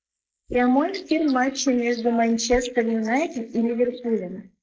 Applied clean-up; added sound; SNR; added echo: neural mask model Resemble Enhance denoiser.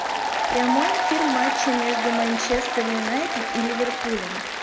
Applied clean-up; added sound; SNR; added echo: none; Applause; -2 dB; none.